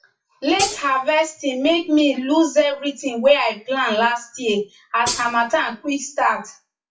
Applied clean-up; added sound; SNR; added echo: classical method WPE with log-MMSE.